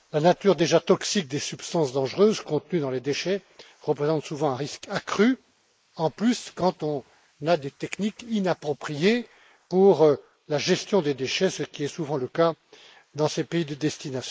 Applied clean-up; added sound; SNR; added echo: neural mask model Resemble Enhance denoiser.